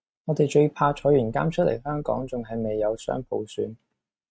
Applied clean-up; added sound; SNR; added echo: neural mask model RNNoise.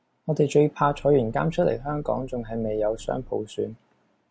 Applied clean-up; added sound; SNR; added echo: none; Engine; 17 dB; none.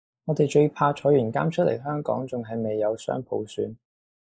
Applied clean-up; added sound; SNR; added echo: neural mask model Resemble Enhance denoiser.